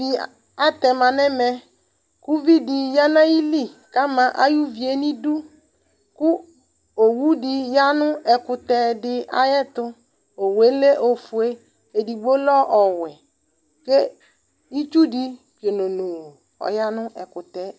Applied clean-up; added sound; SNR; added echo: none; none; none; none.